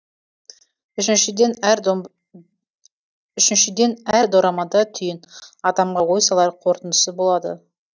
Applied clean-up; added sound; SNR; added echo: neural mask model DeepFilterNet 3.